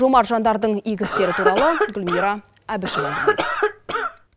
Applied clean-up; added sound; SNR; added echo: none; Cough; 1 dB; none.